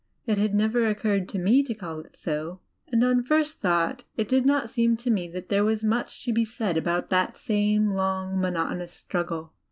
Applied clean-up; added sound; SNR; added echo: none; none; none; none.